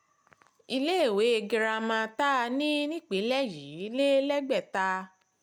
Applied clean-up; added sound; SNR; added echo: none; none; none; none.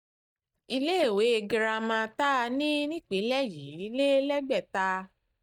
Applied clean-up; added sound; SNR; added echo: neural mask model DeepFilterNet 3.